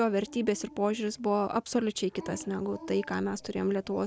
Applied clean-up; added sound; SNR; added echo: none; Dog; 19 dB; none.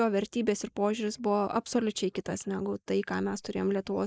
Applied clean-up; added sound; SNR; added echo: neural mask model Resemble Enhance denoiser.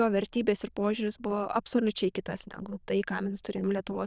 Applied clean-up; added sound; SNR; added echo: neural diffusion model UNIVERSE++.